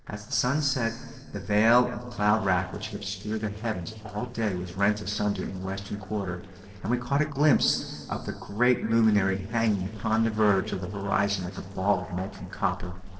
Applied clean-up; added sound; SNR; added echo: neural separator model SepFormer DNS4.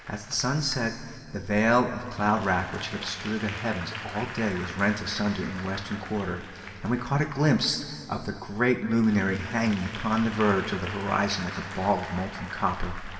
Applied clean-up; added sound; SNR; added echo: none; Applause / Crowd; 14 dB; reverberation time 2.2 s.